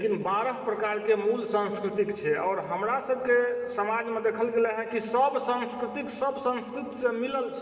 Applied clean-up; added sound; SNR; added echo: none; none; none; reverberation time 1.9 s.